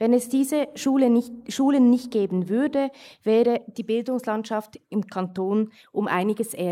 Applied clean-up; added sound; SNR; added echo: neural mask model Resemble Enhance denoiser.